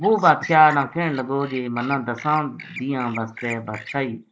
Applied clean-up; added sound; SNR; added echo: neural mask model Resemble Enhance denoiser.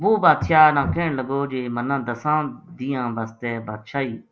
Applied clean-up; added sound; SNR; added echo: none; none; none; none.